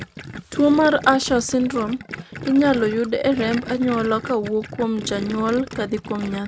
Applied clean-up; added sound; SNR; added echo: none; Gurgling; 13 dB; none.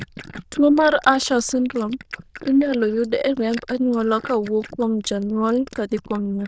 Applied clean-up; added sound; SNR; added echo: neural diffusion model UNIVERSE++.